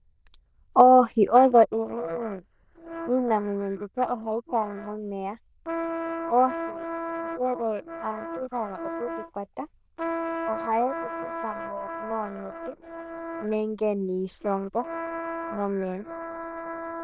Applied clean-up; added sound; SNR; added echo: neural diffusion model UNIVERSE++.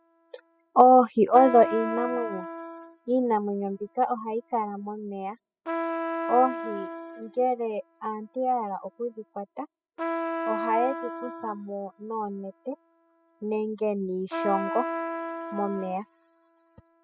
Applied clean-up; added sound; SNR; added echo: classical method spectral subtraction.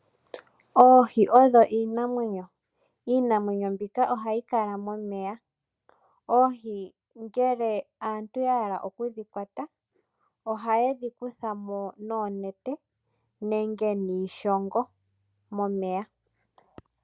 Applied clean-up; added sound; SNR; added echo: none; none; none; none.